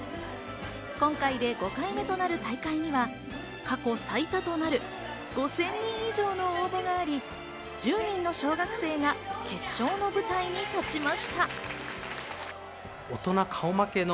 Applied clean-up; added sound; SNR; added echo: none; Trumpet + Crowd; 16 dB; none.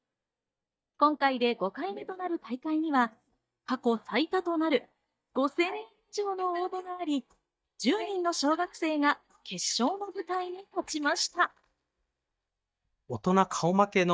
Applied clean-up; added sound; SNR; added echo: neural mask model DeepFilterNet 3.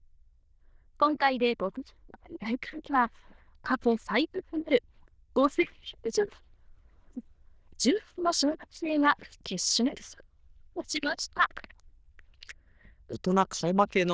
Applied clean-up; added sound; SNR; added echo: neural diffusion model UNIVERSE++.